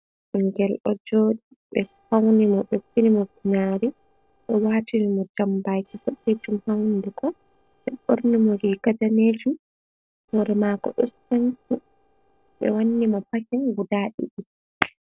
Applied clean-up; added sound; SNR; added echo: neural separator model SepFormer DNS4.